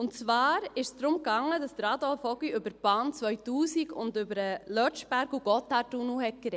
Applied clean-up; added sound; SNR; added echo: none; none; none; none.